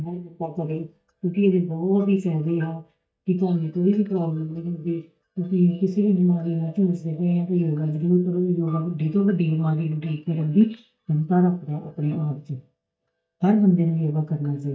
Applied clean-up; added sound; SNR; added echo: neural mask model DeepFilterNet 3.